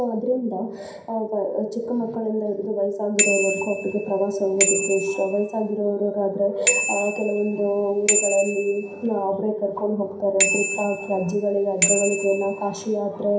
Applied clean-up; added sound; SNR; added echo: none; Bicycle bell; 2 dB; reverberation time 0.5 s.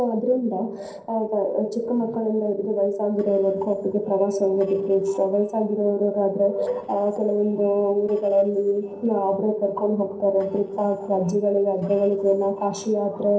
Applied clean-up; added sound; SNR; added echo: neural separator model SepFormer DNS4.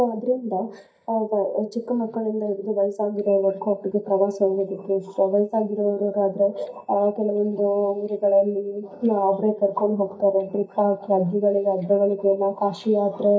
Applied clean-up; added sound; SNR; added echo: neural mask model DeepFilterNet 3.